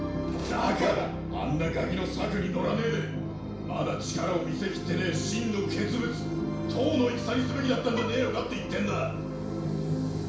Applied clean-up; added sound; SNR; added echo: none; Bowed string instrument; 15 dB; reverberation time 0.6 s.